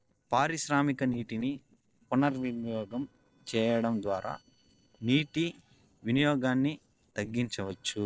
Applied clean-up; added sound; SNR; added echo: neural separator model SepFormer DNS4.